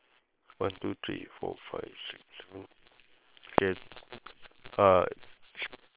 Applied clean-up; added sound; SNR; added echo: neural separator model SepFormer WHAM!.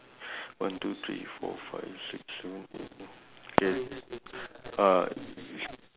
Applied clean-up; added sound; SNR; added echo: none; Fireworks; 3 dB; none.